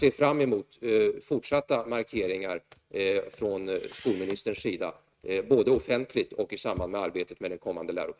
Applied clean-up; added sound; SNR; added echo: neural mask model RNNoise.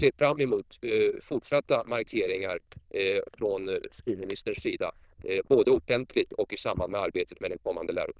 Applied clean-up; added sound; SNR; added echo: neural diffusion model UNIVERSE++.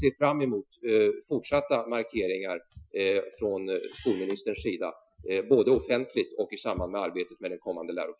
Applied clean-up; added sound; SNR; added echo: classical method Wiener filter.